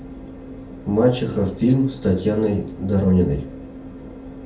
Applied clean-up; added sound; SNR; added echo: none; none; none; reverberation time 0.4 s.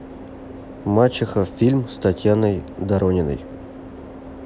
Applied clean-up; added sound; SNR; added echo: none; none; none; none.